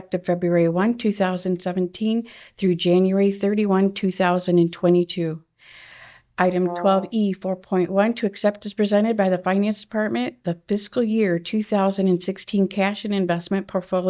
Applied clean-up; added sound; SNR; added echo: neural mask model DeepFilterNet 3.